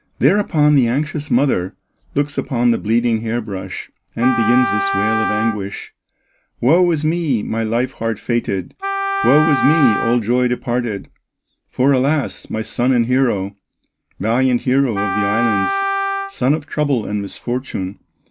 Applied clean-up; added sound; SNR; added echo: none; Wind instrument, woodwind instrument; 4 dB; none.